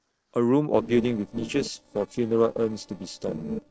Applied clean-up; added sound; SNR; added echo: neural separator model SepFormer DNS4.